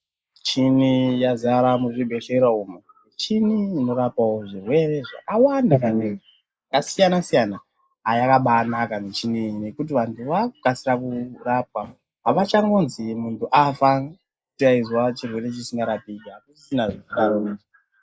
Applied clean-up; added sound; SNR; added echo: neural mask model Resemble Enhance denoiser.